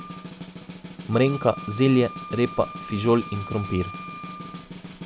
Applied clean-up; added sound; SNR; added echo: none; Wind instrument, woodwind instrument + Snare drum; 11 dB; none.